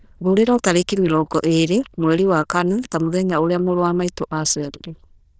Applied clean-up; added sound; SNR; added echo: neural diffusion model UNIVERSE++.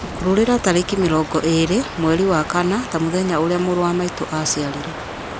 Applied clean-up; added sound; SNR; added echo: none; Crow; 11 dB; none.